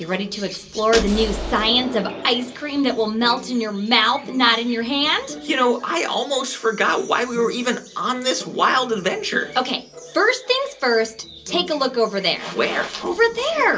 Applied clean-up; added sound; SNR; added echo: none; Explosion; 12 dB; reverberation time 0.2 s.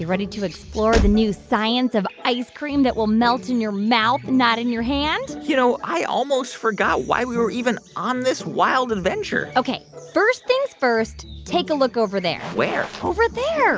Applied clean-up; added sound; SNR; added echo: none; none; none; none.